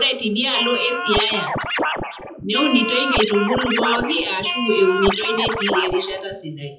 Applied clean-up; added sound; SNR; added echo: classical method WPE with log-MMSE.